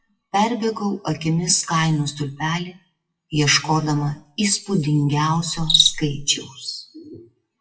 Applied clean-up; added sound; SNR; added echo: classical method WPE with log-MMSE.